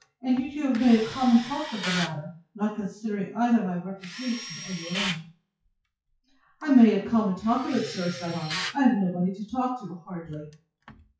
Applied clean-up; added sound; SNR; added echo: classical method WPE with log-MMSE.